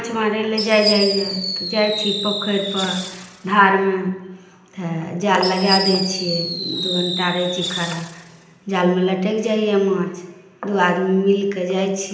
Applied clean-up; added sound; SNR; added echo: none; Fireworks; 6 dB; reverberation time 0.8 s.